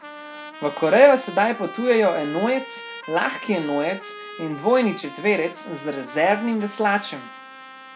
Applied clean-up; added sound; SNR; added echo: none; Trumpet; 16 dB; none.